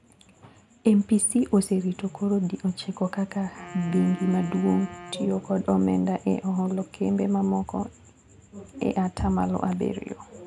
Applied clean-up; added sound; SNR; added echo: none; Wind instrument, woodwind instrument; 19 dB; none.